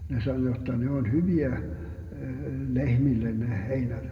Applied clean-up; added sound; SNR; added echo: none; none; none; reverberation time 1.4 s.